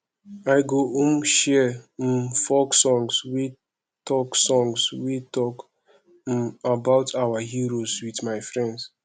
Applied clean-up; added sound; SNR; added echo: none; none; none; none.